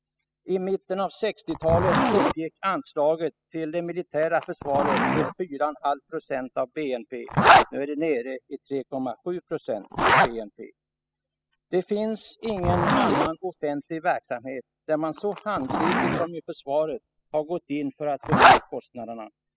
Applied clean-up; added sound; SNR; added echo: classical method spectral subtraction.